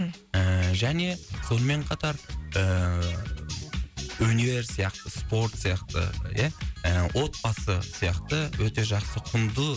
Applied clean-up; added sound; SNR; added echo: none; none; none; none.